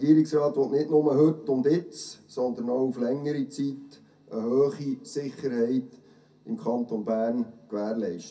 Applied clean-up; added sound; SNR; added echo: none; none; none; reverberation time 0.3 s.